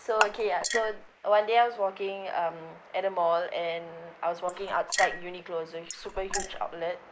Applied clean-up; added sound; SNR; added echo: neural mask model Resemble Enhance denoiser.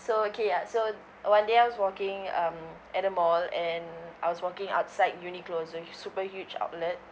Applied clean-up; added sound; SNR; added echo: none; none; none; none.